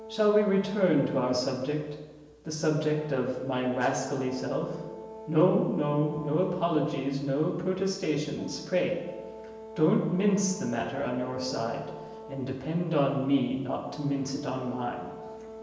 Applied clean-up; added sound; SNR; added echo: none; Brass instrument; 16 dB; reverberation time 1.0 s.